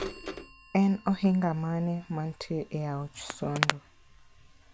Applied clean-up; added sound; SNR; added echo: none; Bird vocalization, bird call, bird song / Telephone; 16 dB; none.